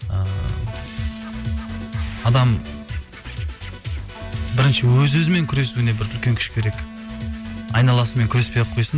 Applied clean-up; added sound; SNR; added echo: none; Electric guitar; 14 dB; none.